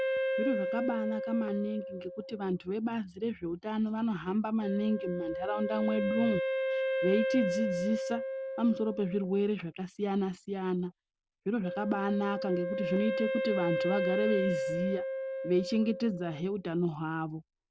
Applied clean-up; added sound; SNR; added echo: none; Wind instrument, woodwind instrument; 3 dB; none.